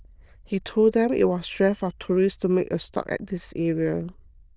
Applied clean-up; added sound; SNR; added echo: neural diffusion model UNIVERSE++.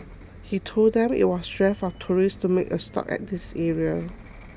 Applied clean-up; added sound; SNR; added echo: none; Bus; 18 dB; none.